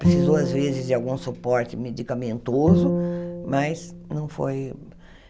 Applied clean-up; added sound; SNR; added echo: none; Bowed string instrument; 0 dB; none.